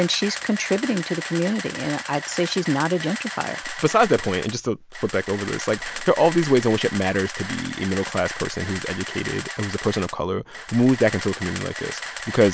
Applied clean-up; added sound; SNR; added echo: none; Camera; 10 dB; none.